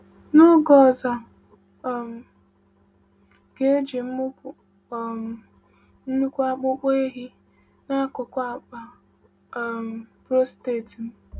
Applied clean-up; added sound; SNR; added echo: none; none; none; none.